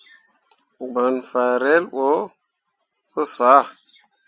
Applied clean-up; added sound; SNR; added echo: none; none; none; none.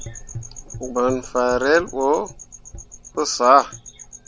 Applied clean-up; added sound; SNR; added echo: none; Gurgling / Engine; 17 dB; none.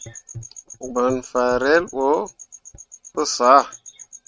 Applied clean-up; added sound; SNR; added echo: neural mask model RNNoise.